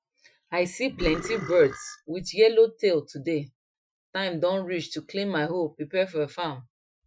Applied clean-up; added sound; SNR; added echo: classical method Wiener filter.